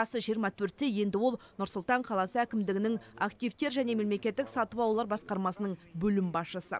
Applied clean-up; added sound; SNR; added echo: none; none; none; none.